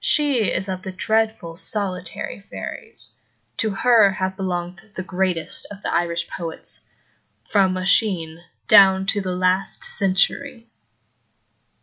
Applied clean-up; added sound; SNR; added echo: none; none; none; none.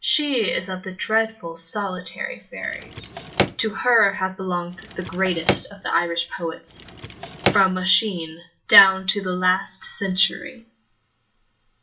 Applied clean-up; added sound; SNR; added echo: none; Drawer open or close; 4 dB; reverberation time 0.2 s.